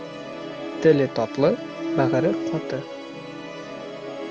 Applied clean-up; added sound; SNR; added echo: none; Musical instrument; 5 dB; none.